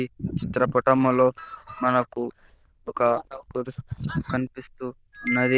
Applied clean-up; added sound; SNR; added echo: neural diffusion model UNIVERSE++.